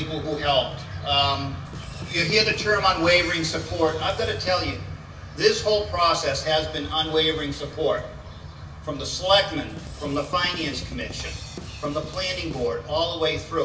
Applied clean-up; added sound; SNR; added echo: none; Drum kit; 15 dB; reverberation time 0.8 s.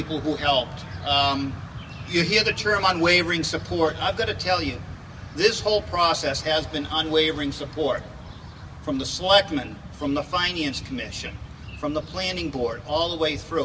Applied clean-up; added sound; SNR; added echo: none; none; none; none.